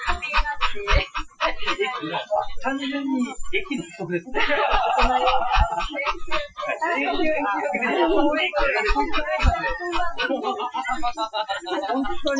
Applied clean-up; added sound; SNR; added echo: classical method Wiener filter.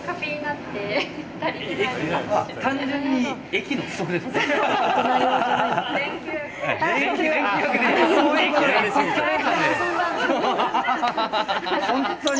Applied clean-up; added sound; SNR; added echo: none; none; none; none.